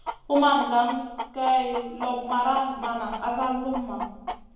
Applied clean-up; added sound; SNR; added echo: none; Chicken, rooster; 11 dB; reverberation time 0.9 s.